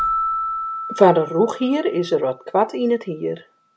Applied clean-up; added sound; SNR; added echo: none; Keyboard (musical); 8 dB; none.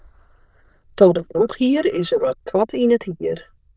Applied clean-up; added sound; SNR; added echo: neural diffusion model UNIVERSE++.